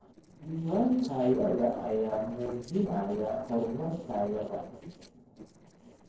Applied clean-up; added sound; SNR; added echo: neural separator model SepFormer DNS4.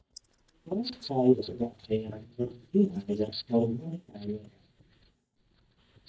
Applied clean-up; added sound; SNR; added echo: neural mask model DeepFilterNet 3.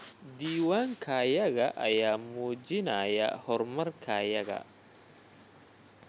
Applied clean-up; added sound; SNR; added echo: none; none; none; none.